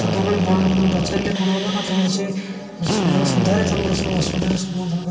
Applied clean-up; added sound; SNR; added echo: none; Drill; 4 dB; reverberation time 2.7 s.